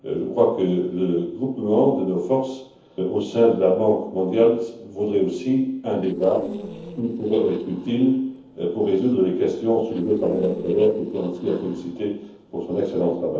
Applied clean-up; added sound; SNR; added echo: neural separator model SepFormer DNS4.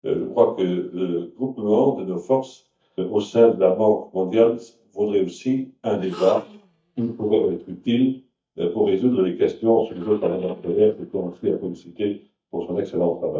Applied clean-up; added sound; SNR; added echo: neural mask model DeepFilterNet 3.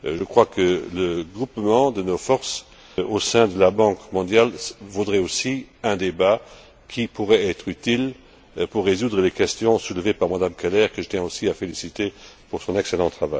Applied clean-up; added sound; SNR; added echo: none; none; none; none.